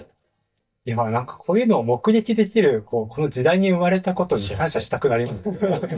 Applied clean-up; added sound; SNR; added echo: neural mask model DeepFilterNet 3.